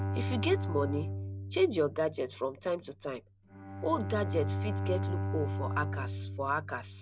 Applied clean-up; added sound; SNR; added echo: none; Bowed string instrument; 2 dB; none.